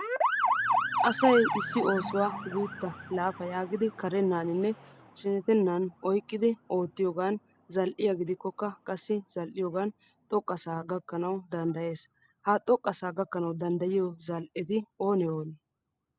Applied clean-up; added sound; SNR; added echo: none; Motor vehicle (road) / Siren; 7 dB; none.